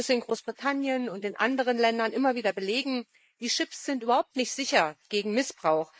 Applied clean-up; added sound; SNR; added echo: neural mask model Resemble Enhance denoiser.